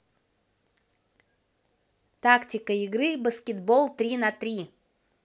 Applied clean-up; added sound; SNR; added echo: none; none; none; none.